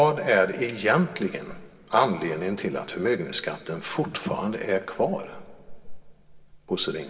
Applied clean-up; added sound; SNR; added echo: none; none; none; reverberation time 1.5 s.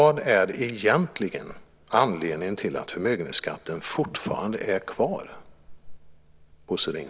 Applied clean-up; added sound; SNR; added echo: none; none; none; none.